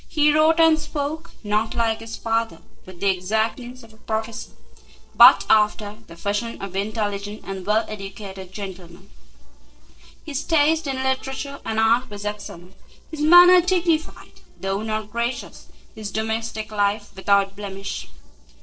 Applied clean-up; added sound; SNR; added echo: neural separator model SepFormer DNS4.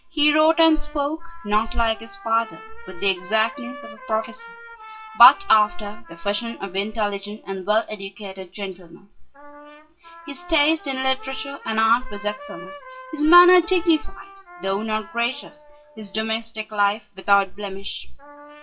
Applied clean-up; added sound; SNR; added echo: classical method WPE with log-MMSE.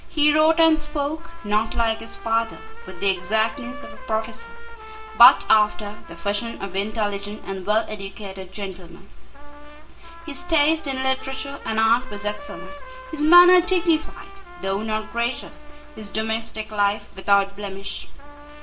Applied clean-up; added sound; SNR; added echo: none; Trumpet; 19 dB; reverberation time 0.4 s.